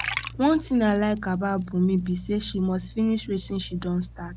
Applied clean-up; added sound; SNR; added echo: none; Liquid; 13 dB; none.